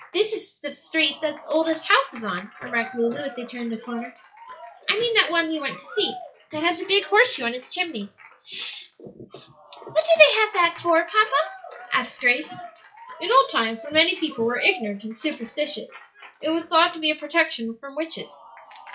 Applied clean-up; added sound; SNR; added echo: classical method log-MMSE.